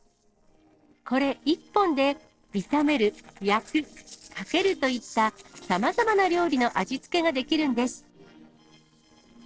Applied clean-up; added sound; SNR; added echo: neural separator model SepFormer DNS4.